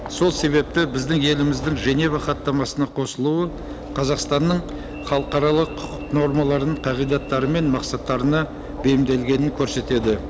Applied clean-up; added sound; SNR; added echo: none; Alarm / Engine / Train; 11 dB; none.